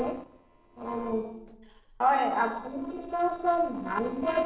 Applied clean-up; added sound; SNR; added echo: neural separator model SepFormer DNS4.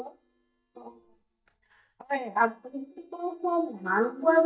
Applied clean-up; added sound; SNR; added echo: neural mask model DeepFilterNet 3.